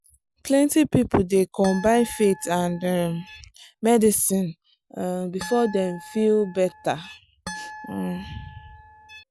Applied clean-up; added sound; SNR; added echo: none; Harp; 17 dB; none.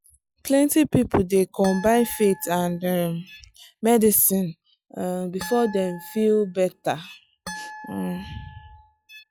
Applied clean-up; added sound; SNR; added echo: classical method log-MMSE.